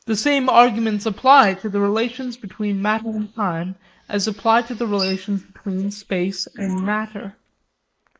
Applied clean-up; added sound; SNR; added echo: neural mask model Resemble Enhance denoiser.